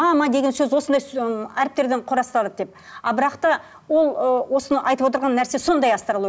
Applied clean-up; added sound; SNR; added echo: none; none; none; none.